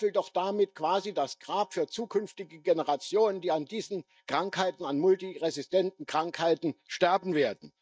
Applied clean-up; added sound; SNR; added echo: neural mask model DeepFilterNet 3.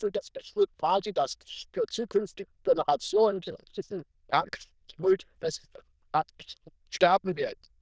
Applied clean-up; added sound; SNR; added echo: neural diffusion model UNIVERSE++.